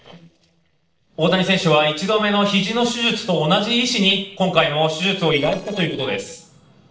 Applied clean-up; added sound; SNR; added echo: neural separator model SepFormer DNS4.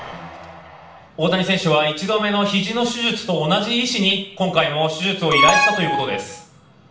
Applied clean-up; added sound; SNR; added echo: none; Alarm; -2 dB; reverberation time 0.6 s.